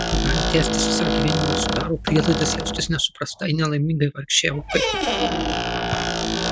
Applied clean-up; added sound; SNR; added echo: none; Squeak; 1 dB; none.